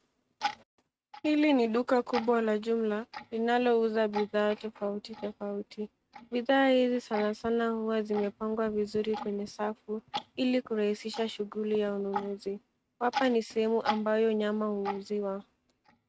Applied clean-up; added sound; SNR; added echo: neural mask model RNNoise.